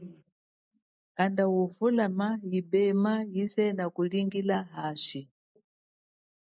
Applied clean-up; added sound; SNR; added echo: neural mask model Resemble Enhance denoiser.